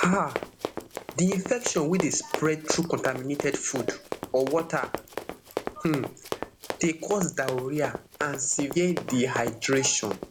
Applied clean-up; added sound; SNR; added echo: none; Run; 8 dB; none.